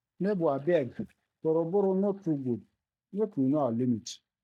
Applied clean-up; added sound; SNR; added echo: neural mask model DeepFilterNet 3.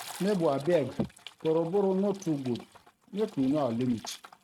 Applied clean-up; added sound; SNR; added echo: neural mask model RNNoise.